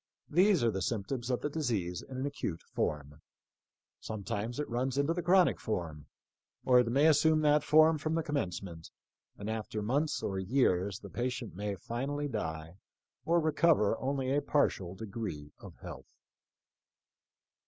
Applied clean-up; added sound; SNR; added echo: none; none; none; none.